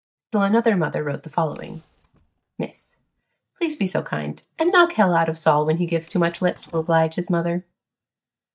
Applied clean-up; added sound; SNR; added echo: neural mask model DeepFilterNet 3.